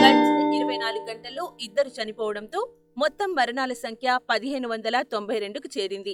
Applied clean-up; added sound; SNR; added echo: classical method log-MMSE.